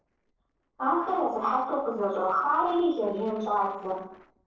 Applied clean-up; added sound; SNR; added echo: neural separator model SepFormer DNS4.